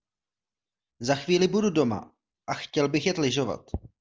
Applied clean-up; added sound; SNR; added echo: none; none; none; none.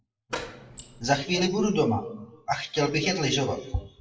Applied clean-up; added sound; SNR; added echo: classical method WPE with log-MMSE.